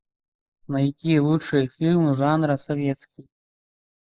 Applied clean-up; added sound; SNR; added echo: neural mask model Resemble Enhance denoiser.